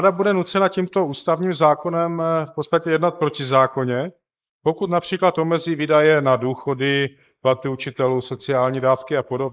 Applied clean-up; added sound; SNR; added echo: neural mask model Resemble Enhance denoiser.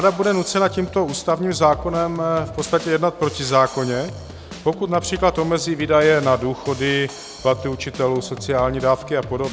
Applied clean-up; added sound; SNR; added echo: none; Drum kit; 15 dB; none.